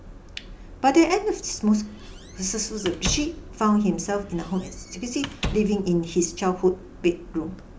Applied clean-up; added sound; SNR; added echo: none; Squeak / Slam; 11 dB; none.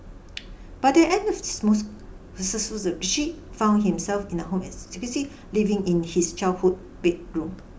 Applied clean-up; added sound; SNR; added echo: none; none; none; none.